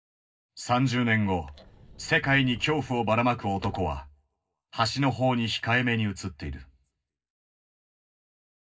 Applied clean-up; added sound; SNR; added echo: none; Sliding door / Slam / Wood; 19 dB; reverberation time 0.4 s.